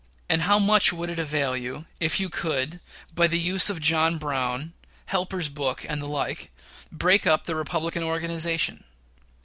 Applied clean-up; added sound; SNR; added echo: none; none; none; none.